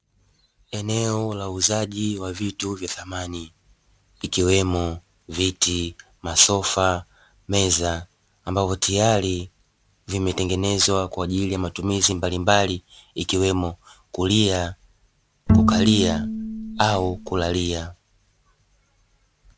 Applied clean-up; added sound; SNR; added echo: none; Bowed string instrument; -2 dB; none.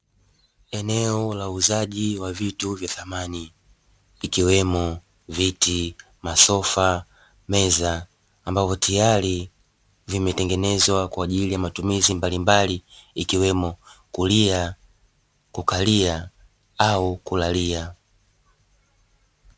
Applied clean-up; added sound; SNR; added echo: none; none; none; none.